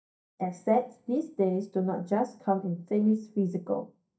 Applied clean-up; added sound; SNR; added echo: neural mask model DeepFilterNet 3.